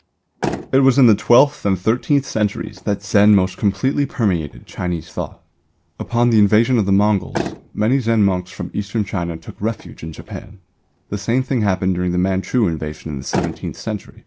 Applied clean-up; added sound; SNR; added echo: none; Motor vehicle (road); 16 dB; none.